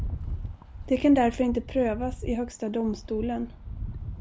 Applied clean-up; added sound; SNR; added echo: none; Rattle; 8 dB; none.